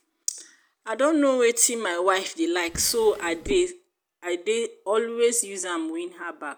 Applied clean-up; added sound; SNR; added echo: none; Drawer open or close; 12 dB; none.